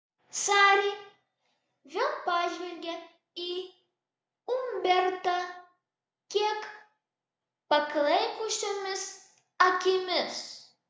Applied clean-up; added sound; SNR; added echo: none; none; none; none.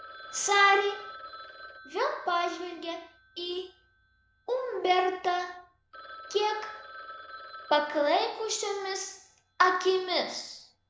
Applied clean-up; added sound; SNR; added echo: none; Telephone; 18 dB; none.